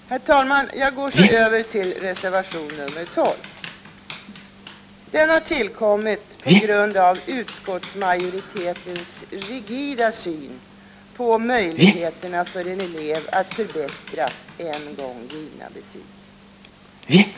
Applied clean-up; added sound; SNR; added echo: none; Dog; 3 dB; none.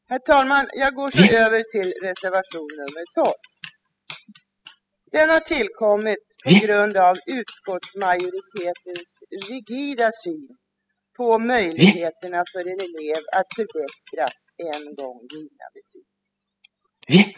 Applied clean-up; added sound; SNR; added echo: classical method spectral subtraction.